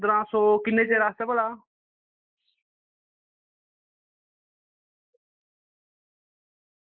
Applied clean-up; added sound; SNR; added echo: neural mask model Resemble Enhance denoiser.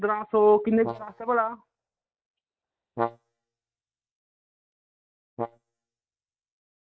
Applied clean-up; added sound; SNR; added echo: neural mask model DeepFilterNet 3.